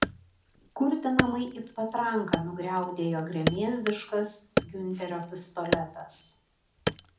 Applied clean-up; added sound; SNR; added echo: none; Wood; 2 dB; reverberation time 0.4 s.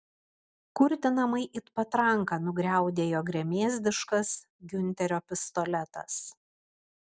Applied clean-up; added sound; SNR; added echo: none; none; none; none.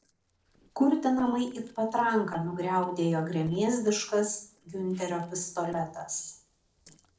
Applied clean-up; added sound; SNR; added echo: neural separator model SepFormer DNS4.